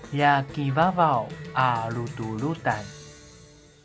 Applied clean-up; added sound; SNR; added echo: none; Cheering; 16 dB; none.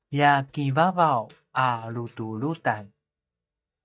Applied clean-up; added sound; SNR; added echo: neural mask model DeepFilterNet 3.